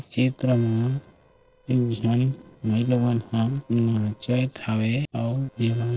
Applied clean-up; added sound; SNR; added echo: neural separator model SepFormer DNS4.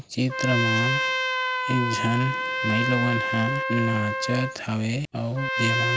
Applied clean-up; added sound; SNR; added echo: none; Trumpet; 1 dB; none.